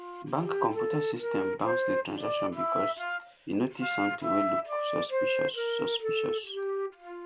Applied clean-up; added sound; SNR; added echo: none; Wind instrument, woodwind instrument; -3 dB; none.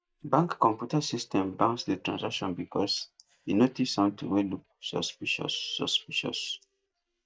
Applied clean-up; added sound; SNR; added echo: neural mask model DeepFilterNet 3.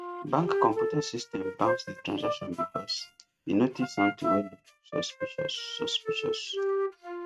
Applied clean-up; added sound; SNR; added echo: neural mask model RNNoise.